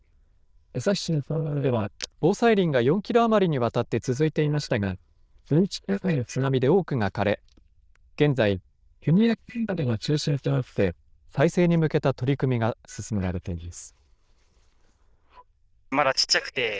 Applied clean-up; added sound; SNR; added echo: neural diffusion model UNIVERSE++.